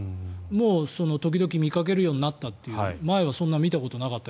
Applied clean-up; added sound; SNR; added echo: none; none; none; none.